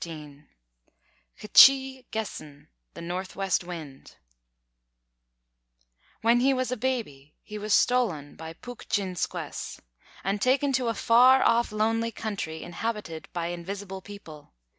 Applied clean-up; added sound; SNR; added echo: none; none; none; none.